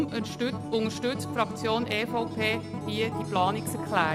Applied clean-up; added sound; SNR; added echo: none; Acoustic guitar; 5 dB; none.